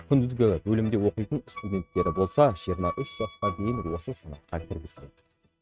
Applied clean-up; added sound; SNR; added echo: neural mask model RNNoise.